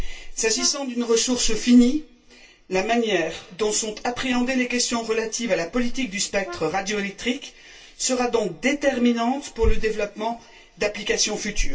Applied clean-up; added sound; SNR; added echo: none; Brass instrument; 20 dB; reverberation time 0.2 s.